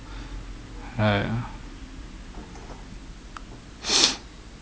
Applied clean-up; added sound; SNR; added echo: none; none; none; none.